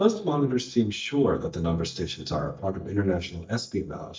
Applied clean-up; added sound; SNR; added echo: neural mask model DeepFilterNet 3.